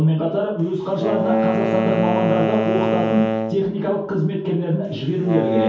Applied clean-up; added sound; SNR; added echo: none; Wind instrument, woodwind instrument; 2 dB; reverberation time 0.6 s.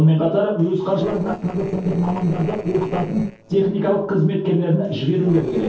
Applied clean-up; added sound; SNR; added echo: neural separator model SepFormer DNS4.